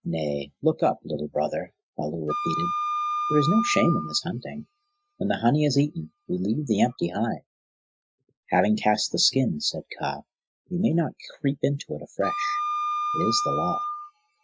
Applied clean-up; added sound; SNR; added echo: classical method Wiener filter.